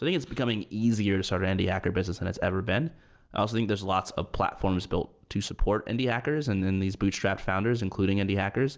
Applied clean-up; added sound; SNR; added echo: none; none; none; none.